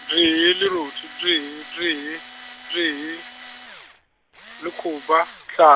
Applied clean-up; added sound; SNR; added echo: none; Tools; 19 dB; none.